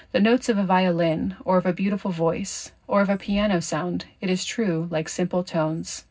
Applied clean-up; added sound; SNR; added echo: none; none; none; reverberation time 0.4 s.